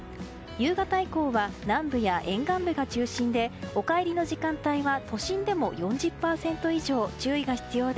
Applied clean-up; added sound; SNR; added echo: none; none; none; none.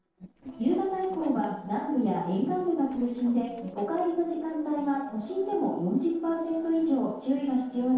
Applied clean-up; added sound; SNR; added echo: neural separator model SepFormer DNS4.